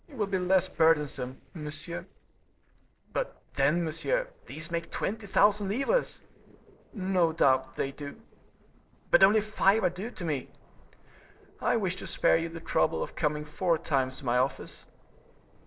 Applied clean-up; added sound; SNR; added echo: neural separator model SepFormer DNS4.